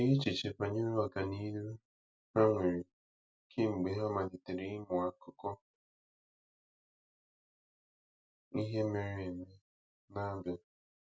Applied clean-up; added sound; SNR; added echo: none; none; none; none.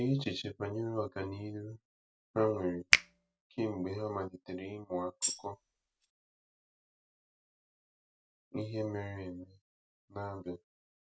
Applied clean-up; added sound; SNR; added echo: none; Finger snapping + Tambourine; -3 dB; none.